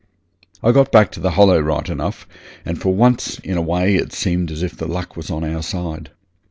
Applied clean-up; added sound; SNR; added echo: none; none; none; none.